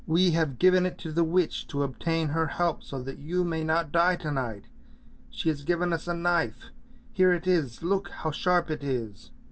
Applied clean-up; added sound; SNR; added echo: none; none; none; none.